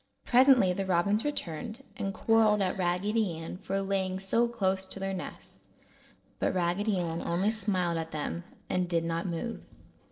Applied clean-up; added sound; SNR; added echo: neural separator model SepFormer DNS4.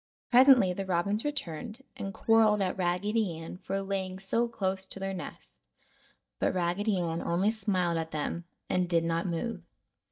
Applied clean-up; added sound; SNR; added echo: neural mask model DeepFilterNet 3.